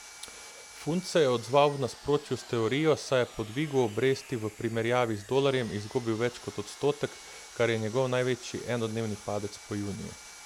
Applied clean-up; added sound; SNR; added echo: none; Sawing; 19 dB; none.